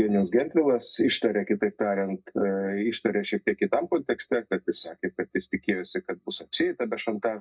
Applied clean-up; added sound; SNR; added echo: neural mask model DeepFilterNet 3.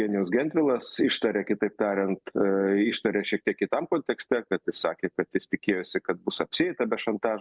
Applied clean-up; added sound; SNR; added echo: none; none; none; none.